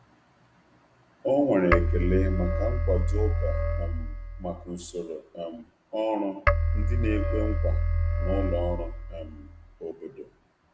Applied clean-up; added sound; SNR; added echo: none; Keyboard (musical); -4 dB; none.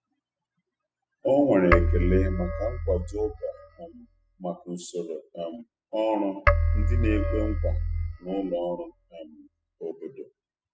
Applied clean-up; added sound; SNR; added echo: classical method spectral subtraction.